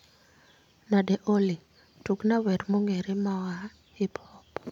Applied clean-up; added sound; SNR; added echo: none; none; none; none.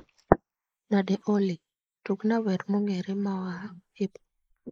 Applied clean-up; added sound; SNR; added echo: neural mask model Resemble Enhance denoiser.